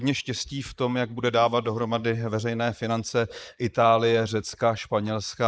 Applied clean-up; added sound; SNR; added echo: neural mask model Resemble Enhance denoiser.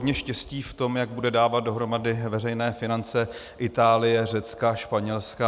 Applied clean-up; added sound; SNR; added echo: none; none; none; none.